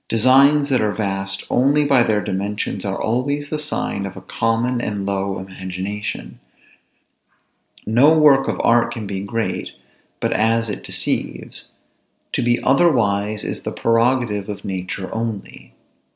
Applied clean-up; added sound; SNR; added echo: none; none; none; none.